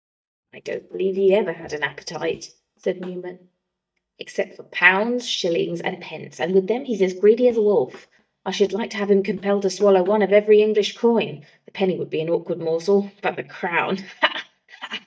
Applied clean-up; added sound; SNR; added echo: neural mask model DeepFilterNet 3.